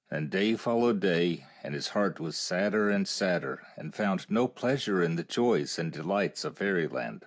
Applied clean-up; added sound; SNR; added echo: none; none; none; none.